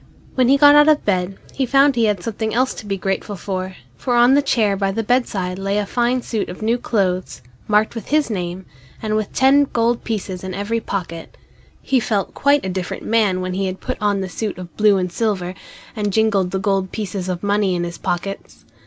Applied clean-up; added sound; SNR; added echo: none; none; none; none.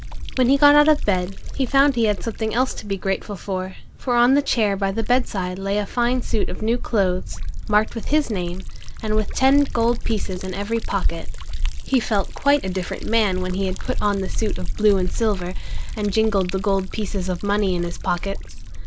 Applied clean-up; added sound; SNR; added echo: none; Liquid; 2 dB; none.